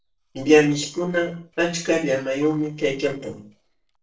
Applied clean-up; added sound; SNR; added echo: neural separator model SepFormer DNS4.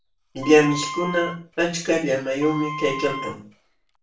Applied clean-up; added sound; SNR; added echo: none; Wind instrument, woodwind instrument; 11 dB; reverberation time 0.3 s.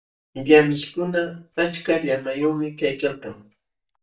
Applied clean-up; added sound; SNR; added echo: neural mask model DeepFilterNet 3.